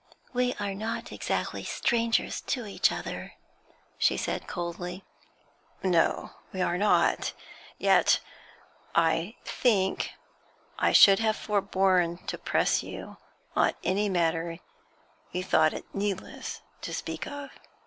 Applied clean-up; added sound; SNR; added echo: none; none; none; none.